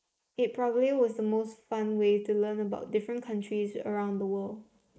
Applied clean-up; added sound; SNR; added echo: neural mask model Resemble Enhance denoiser.